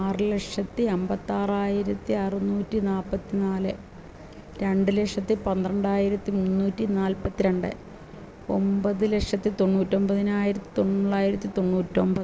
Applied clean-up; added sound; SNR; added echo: none; none; none; none.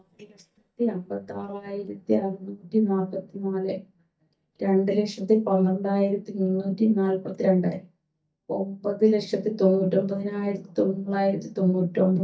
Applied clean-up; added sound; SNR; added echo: neural mask model DeepFilterNet 3.